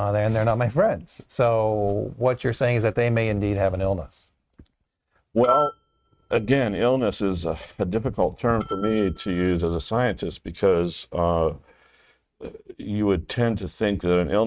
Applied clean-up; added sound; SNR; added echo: neural mask model RNNoise.